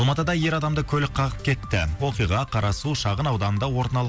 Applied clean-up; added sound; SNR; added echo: none; none; none; none.